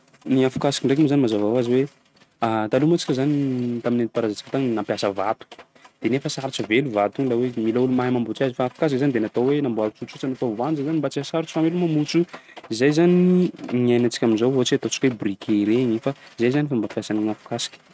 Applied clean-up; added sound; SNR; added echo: neural mask model RNNoise.